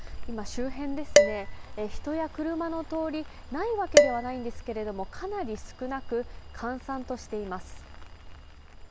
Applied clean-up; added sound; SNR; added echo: none; Dishes, pots, and pans; -4 dB; none.